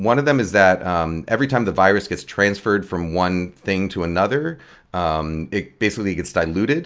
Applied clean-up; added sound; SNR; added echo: none; none; none; none.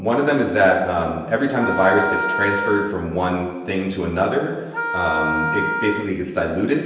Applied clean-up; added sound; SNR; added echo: none; Wind instrument, woodwind instrument; 5 dB; reverberation time 1.0 s.